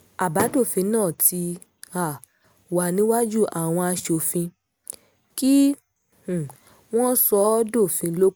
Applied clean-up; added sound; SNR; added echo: none; Fireworks; 16 dB; none.